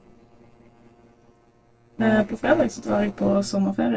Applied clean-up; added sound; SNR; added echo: neural separator model SepFormer DNS4.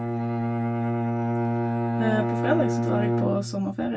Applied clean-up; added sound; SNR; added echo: none; Bowed string instrument; -4 dB; reverberation time 0.1 s.